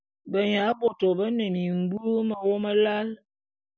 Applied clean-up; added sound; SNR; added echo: none; none; none; none.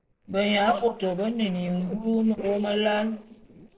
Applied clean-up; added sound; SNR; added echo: neural separator model SepFormer DNS4.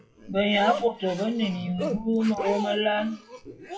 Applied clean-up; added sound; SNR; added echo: classical method WPE with log-MMSE.